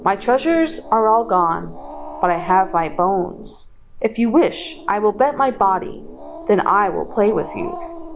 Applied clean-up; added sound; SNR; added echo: none; Growling; 14 dB; none.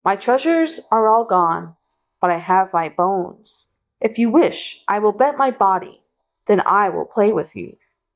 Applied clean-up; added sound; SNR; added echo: neural mask model DeepFilterNet 3.